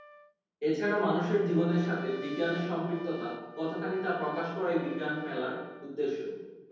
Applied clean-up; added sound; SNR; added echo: none; Trumpet; 18 dB; reverberation time 1.1 s.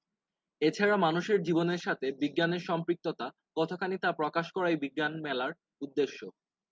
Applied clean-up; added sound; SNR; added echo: none; none; none; none.